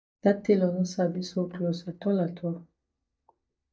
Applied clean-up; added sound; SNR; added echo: neural mask model DeepFilterNet 3.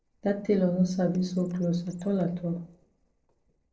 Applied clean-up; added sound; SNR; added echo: neural separator model SepFormer DNS4.